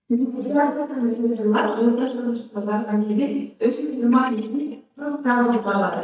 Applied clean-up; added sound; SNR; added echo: neural mask model DeepFilterNet 3.